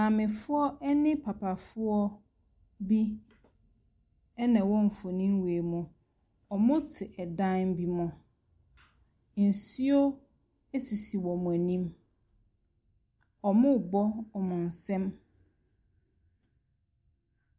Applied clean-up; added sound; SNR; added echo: none; none; none; none.